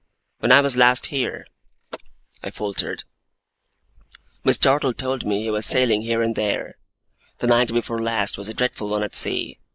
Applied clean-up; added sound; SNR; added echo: neural mask model Resemble Enhance denoiser.